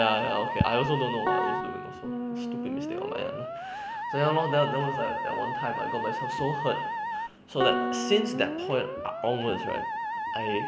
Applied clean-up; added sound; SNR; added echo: none; Piano + Musical instrument; 2 dB; none.